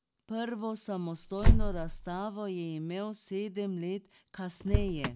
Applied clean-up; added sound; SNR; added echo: none; Motor vehicle (road); -4 dB; none.